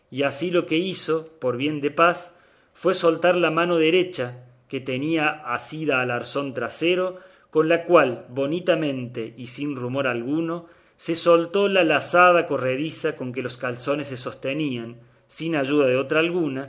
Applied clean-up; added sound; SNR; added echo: none; none; none; none.